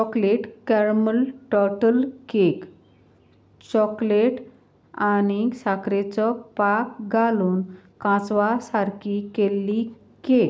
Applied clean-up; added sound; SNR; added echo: none; none; none; none.